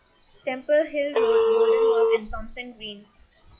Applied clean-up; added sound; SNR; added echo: classical method log-MMSE.